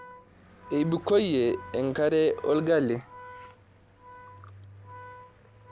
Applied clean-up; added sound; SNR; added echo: none; Car passing by + Organ; 19 dB; none.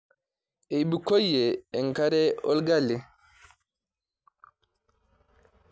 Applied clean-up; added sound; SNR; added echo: none; none; none; none.